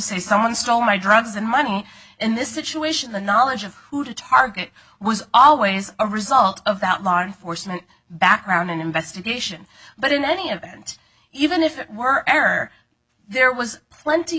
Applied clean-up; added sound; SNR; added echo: none; none; none; none.